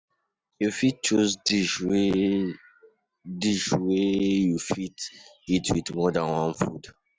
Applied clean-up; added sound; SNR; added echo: none; none; none; none.